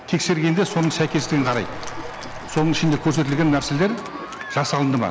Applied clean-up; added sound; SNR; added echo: none; Water + Applause / Cheering; 12 dB; none.